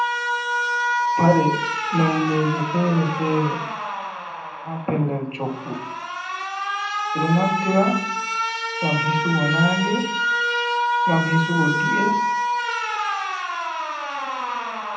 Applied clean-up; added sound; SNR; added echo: none; Alarm; 0 dB; reverberation time 0.6 s.